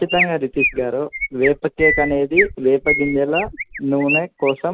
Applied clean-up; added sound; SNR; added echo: none; Chirp, tweet; 4 dB; none.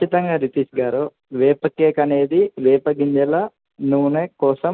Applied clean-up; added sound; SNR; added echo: none; none; none; none.